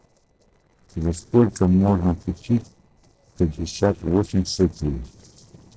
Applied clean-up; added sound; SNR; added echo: neural separator model SepFormer DNS4.